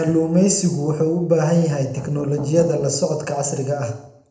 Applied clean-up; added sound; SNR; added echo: neural separator model SepFormer DNS4.